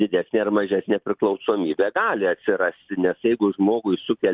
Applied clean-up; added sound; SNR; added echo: none; none; none; none.